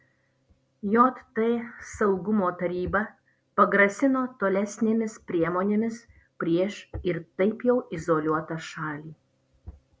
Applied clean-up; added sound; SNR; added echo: none; none; none; none.